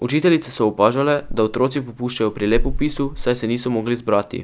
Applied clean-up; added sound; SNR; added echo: none; none; none; none.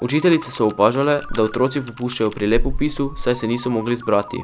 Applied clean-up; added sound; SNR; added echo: none; Ringtone + Computer keyboard; 20 dB; none.